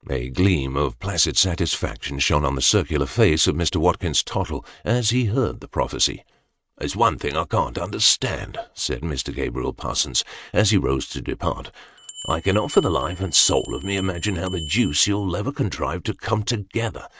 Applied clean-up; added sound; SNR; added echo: neural mask model RNNoise.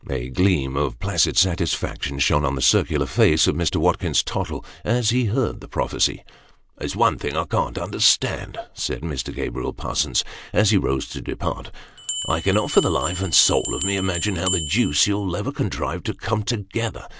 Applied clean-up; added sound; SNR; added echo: none; Bell; 7 dB; none.